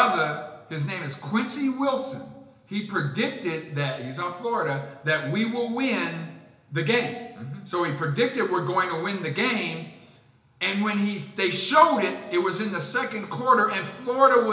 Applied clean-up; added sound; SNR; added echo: none; none; none; reverberation time 0.8 s.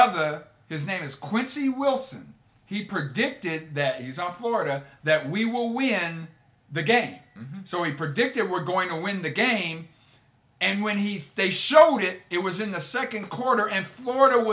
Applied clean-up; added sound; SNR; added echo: none; none; none; none.